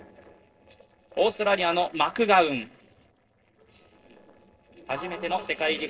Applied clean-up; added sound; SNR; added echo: neural separator model SepFormer DNS4.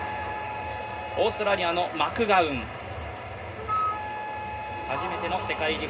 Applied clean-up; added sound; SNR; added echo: none; Wind instrument, woodwind instrument; 7 dB; reverberation time 0.2 s.